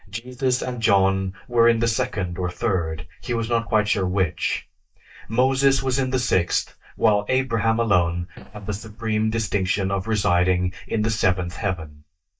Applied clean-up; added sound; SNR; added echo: neural mask model DeepFilterNet 3.